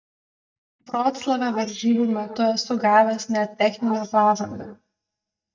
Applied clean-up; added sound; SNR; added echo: neural mask model DeepFilterNet 3.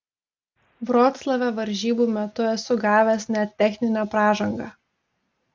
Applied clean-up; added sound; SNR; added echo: none; none; none; none.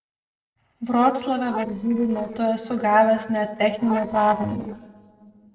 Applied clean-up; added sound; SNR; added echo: neural separator model SepFormer DNS4.